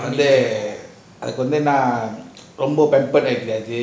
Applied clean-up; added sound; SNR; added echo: none; none; none; none.